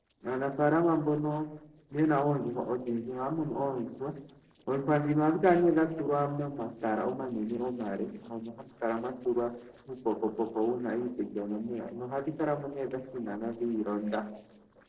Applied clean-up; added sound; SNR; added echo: neural separator model SepFormer DNS4.